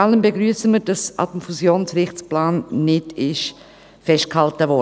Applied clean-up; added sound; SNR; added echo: none; none; none; none.